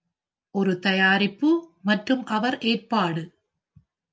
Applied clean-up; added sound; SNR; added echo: none; none; none; none.